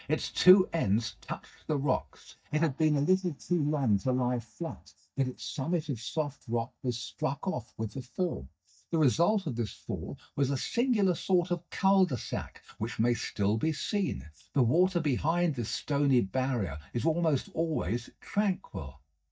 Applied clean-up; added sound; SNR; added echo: neural mask model DeepFilterNet 3.